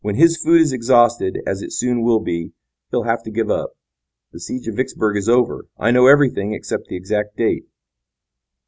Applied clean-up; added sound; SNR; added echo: none; none; none; none.